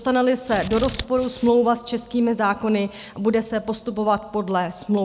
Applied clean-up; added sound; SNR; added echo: none; Scissors; 12 dB; none.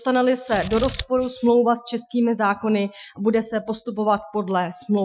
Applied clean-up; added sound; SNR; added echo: classical method Wiener filter.